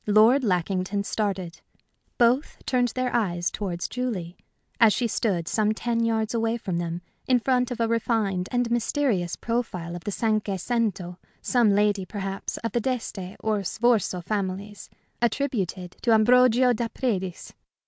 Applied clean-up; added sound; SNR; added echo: none; none; none; none.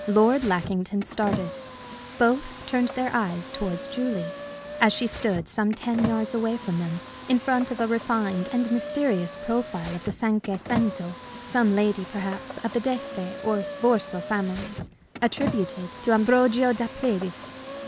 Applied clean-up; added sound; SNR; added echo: none; Car; 10 dB; none.